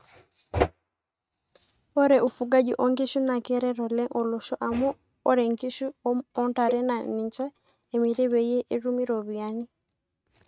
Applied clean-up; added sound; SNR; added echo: neural mask model RNNoise.